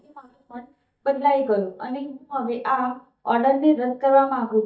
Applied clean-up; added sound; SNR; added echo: neural mask model DeepFilterNet 3.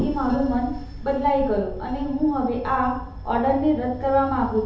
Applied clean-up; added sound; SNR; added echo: none; Bell / Train; 11 dB; reverberation time 0.8 s.